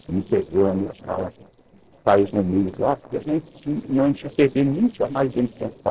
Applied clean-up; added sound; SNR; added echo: neural separator model SepFormer DNS4.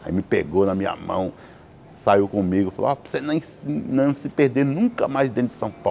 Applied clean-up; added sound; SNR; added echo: none; none; none; none.